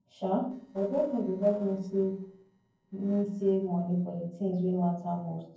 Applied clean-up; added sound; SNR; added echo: neural separator model SepFormer DNS4.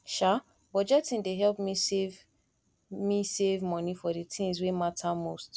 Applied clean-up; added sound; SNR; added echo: none; none; none; none.